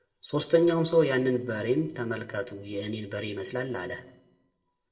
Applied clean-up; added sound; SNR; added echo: neural separator model SepFormer DNS4.